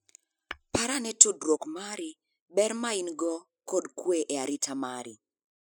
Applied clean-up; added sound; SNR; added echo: classical method spectral subtraction.